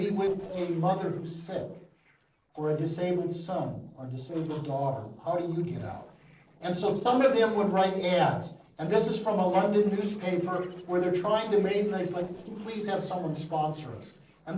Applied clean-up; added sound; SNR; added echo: neural separator model SepFormer DNS4.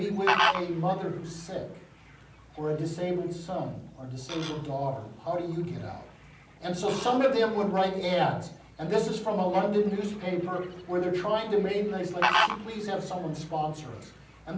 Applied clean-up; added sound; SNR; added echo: none; Fowl; 6 dB; reverberation time 0.6 s.